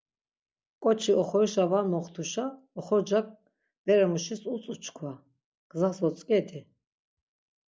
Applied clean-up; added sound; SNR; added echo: none; none; none; none.